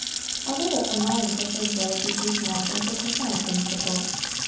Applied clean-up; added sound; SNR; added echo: none; Sink (filling or washing) / Water tap, faucet / Splash, splatter; -1 dB; reverberation time 0.7 s.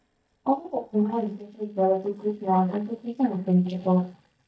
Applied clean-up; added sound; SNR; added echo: neural mask model DeepFilterNet 3.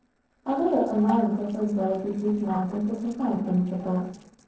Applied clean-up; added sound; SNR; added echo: neural separator model SepFormer DNS4.